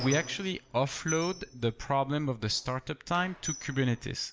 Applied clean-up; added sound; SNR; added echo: none; Squeak; 13 dB; none.